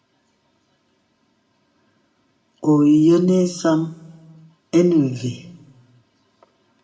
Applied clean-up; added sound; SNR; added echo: none; none; none; reverberation time 0.7 s.